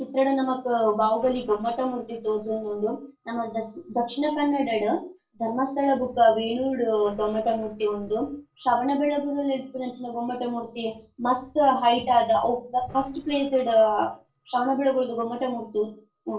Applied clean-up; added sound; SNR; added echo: neural separator model SepFormer DNS4.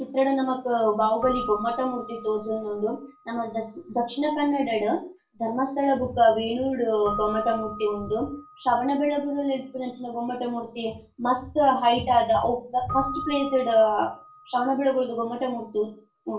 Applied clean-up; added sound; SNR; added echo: none; Keyboard (musical); 15 dB; reverberation time 0.3 s.